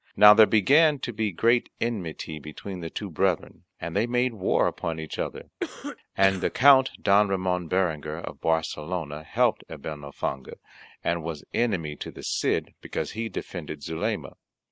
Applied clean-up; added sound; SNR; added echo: neural mask model Resemble Enhance denoiser.